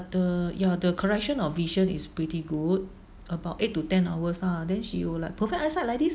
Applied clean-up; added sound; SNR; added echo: none; none; none; none.